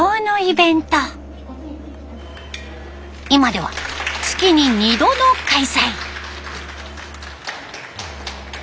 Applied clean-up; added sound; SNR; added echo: none; Musical instrument; 17 dB; none.